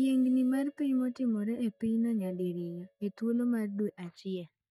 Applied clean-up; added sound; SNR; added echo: neural mask model DeepFilterNet 3.